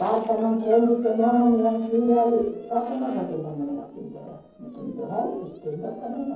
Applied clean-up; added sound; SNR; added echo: neural separator model SepFormer DNS4.